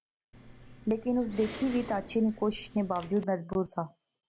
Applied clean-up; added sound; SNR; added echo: none; Respiratory sounds; 14 dB; none.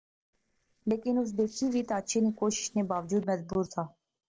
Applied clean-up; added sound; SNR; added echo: neural separator model SepFormer DNS4.